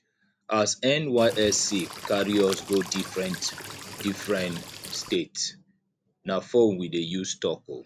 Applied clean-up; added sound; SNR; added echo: none; Cricket / Water; 12 dB; none.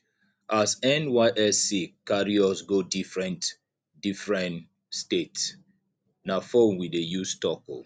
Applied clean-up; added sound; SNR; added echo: none; none; none; none.